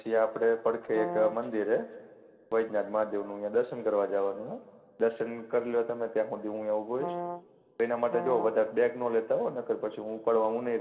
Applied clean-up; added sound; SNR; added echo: none; Brass instrument; 8 dB; reverberation time 1.7 s.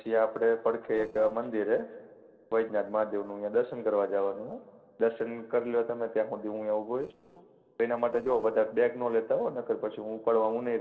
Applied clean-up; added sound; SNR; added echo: neural separator model SepFormer DNS4.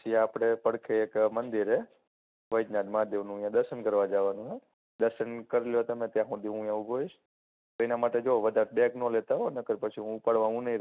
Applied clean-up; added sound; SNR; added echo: none; none; none; none.